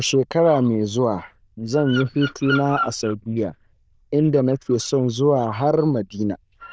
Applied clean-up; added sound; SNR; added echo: neural diffusion model UNIVERSE++.